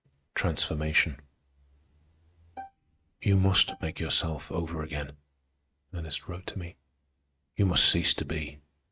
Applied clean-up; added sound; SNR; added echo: neural mask model RNNoise.